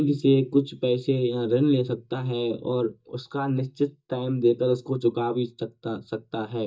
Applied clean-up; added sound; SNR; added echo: neural mask model DeepFilterNet 3.